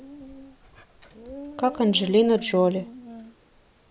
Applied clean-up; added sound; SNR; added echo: none; Dog; 16 dB; none.